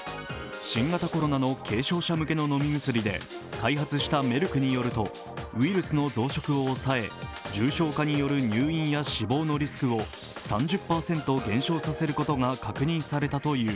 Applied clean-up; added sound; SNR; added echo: none; none; none; none.